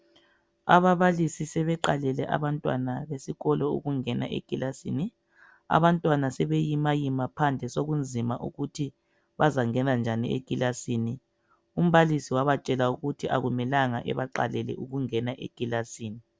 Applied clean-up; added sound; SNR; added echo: none; none; none; none.